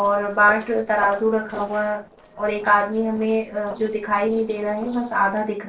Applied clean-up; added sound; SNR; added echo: neural separator model SepFormer DNS4.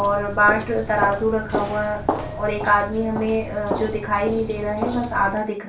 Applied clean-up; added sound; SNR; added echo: none; Walk, footsteps; 7 dB; reverberation time 0.3 s.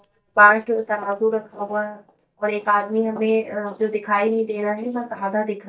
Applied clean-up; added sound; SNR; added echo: neural mask model DeepFilterNet 3.